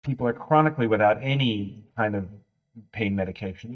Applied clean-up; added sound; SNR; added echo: neural mask model DeepFilterNet 3.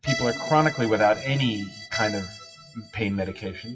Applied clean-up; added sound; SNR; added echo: classical method WPE with log-MMSE.